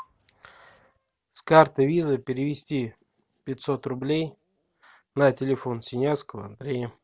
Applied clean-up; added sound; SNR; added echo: none; none; none; none.